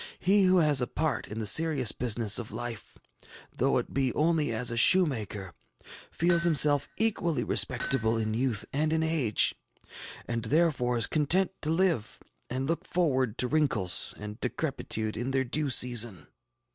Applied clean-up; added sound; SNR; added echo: none; Hammer; 14 dB; none.